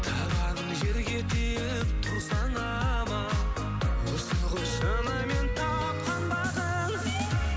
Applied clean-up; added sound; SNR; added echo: none; Wind instrument, woodwind instrument; 12 dB; none.